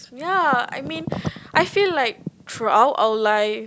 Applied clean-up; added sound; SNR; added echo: none; none; none; none.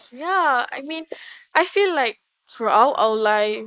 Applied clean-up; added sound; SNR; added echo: neural mask model Resemble Enhance denoiser.